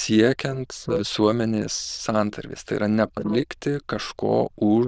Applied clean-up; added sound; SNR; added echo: neural diffusion model UNIVERSE++.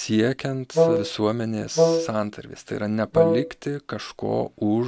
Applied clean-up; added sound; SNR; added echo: none; Wind instrument, woodwind instrument; -4 dB; none.